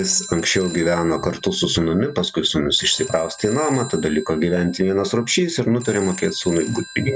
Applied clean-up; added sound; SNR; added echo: none; Telephone; 15 dB; none.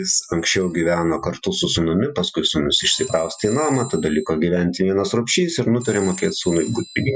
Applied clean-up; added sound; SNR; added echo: classical method Wiener filter.